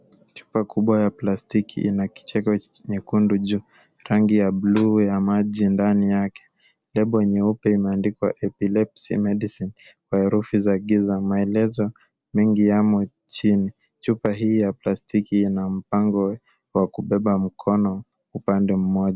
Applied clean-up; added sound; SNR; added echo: none; none; none; none.